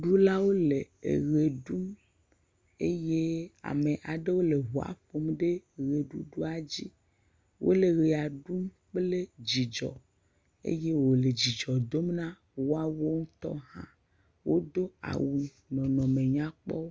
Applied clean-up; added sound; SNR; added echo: none; none; none; none.